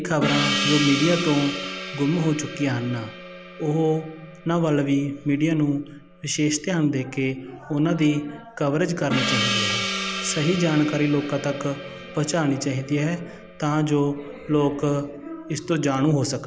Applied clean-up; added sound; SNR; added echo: none; Gong; 8 dB; none.